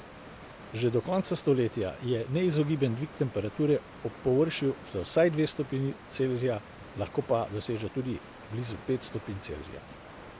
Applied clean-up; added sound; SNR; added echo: none; Water; 16 dB; none.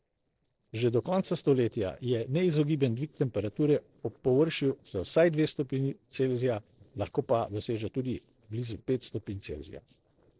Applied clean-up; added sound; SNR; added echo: neural separator model SepFormer DNS4.